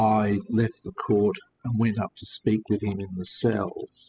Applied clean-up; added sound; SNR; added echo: classical method spectral subtraction.